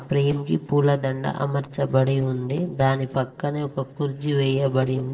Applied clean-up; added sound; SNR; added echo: neural separator model SepFormer DNS4.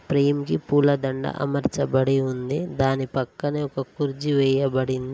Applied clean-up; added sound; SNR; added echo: none; none; none; none.